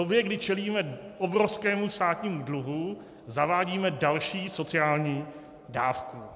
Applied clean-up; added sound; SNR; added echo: none; none; none; none.